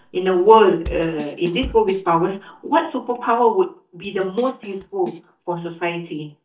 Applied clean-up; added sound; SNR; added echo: neural mask model DeepFilterNet 3.